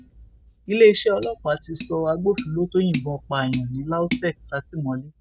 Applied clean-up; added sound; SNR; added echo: none; Tap; 13 dB; none.